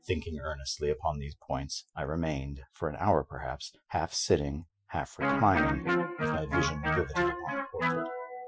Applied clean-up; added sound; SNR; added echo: classical method Wiener filter.